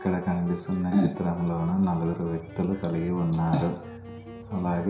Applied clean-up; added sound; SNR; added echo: none; Wind instrument, woodwind instrument; 18 dB; reverberation time 0.7 s.